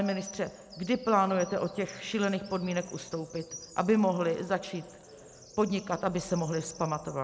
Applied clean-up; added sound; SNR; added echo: none; Bird vocalization, bird call, bird song; 20 dB; none.